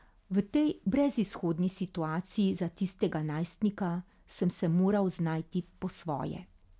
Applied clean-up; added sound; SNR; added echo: none; none; none; none.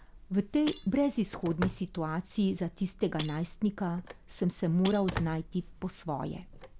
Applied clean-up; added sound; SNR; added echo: none; Telephone + Shatter; 12 dB; none.